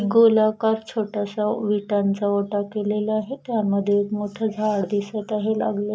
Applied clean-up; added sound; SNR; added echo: none; none; none; none.